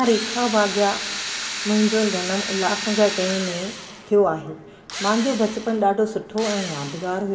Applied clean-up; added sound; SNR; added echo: none; Drill; 8 dB; reverberation time 2.3 s.